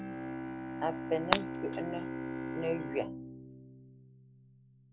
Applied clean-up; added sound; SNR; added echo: none; Shatter + Bowed string instrument; -2 dB; none.